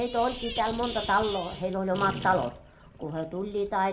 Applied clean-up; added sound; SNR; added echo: none; Sink (filling or washing); 11 dB; reverberation time 0.2 s.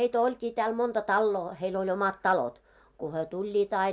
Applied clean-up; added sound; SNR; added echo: none; none; none; none.